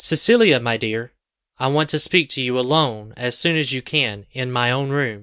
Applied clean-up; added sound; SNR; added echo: none; none; none; none.